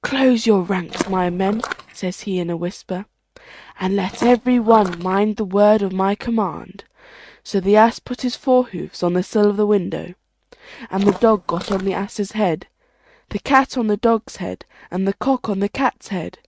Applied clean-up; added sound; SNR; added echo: neural mask model RNNoise.